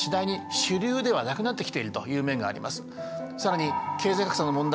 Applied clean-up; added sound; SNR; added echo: none; none; none; none.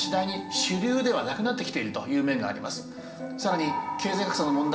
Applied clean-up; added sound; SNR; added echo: none; none; none; reverberation time 1.7 s.